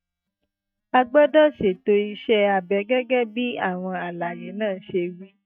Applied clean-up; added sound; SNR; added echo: neural mask model DeepFilterNet 3.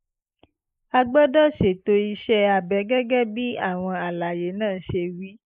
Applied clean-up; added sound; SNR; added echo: neural mask model Resemble Enhance denoiser.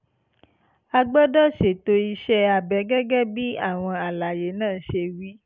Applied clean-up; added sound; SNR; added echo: none; none; none; none.